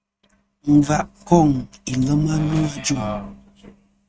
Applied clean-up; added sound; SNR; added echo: neural mask model RNNoise.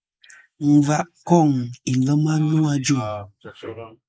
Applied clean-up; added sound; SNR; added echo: neural mask model Resemble Enhance denoiser.